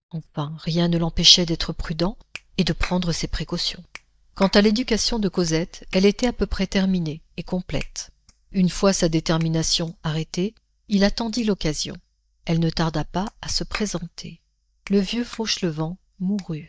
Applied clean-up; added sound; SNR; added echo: neural mask model DeepFilterNet 3.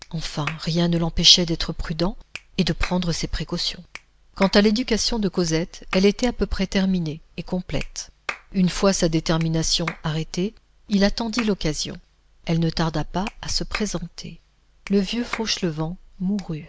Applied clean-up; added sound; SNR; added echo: none; Clapping; 17 dB; none.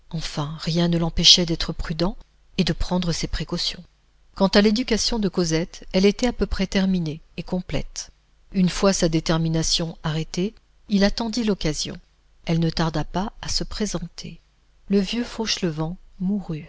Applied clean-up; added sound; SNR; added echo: none; none; none; none.